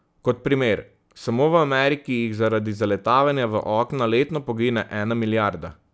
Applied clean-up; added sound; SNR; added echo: none; none; none; none.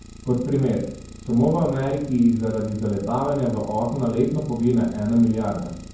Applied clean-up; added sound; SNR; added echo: none; Idling; 18 dB; reverberation time 0.9 s.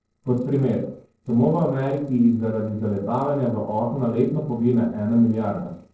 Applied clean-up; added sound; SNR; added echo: neural separator model SepFormer DNS4.